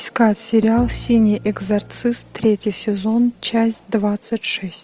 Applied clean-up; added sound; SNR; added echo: none; Bowed string instrument; 16 dB; none.